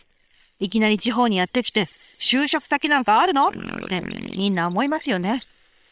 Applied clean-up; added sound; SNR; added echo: neural separator model SepFormer WHAM!.